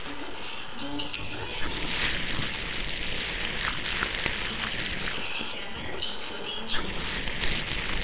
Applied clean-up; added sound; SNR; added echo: neural separator model SepFormer WHAMR!.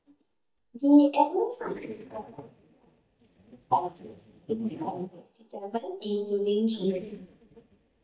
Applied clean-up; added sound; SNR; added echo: neural mask model DeepFilterNet 3.